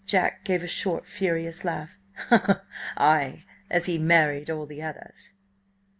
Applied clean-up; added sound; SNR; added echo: none; none; none; none.